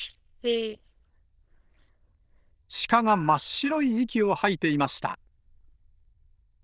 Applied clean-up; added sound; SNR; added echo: neural diffusion model UNIVERSE++.